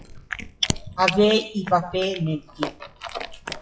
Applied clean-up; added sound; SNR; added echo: classical method WPE with log-MMSE.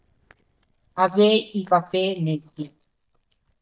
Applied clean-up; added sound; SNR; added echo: neural mask model DeepFilterNet 3.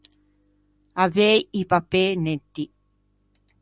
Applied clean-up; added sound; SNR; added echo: none; none; none; none.